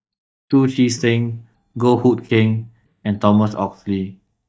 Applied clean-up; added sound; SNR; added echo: neural mask model DeepFilterNet 3.